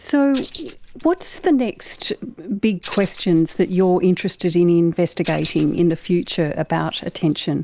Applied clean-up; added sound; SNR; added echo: neural mask model Resemble Enhance denoiser.